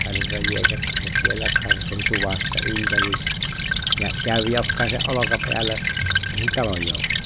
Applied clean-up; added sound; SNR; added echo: none; Stream / Trickle, dribble; -4 dB; none.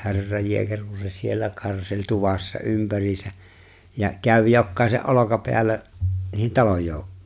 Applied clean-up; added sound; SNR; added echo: none; none; none; none.